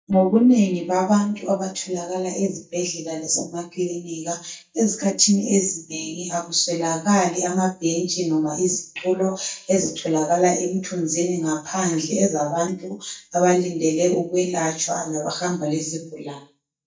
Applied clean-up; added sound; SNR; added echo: neural mask model DeepFilterNet 3.